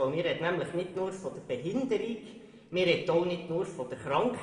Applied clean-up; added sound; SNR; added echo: none; none; none; reverberation time 1.8 s.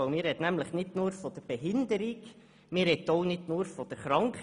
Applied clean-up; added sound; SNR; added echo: none; none; none; none.